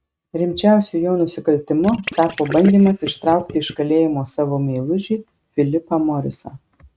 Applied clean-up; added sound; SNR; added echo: neural mask model RNNoise.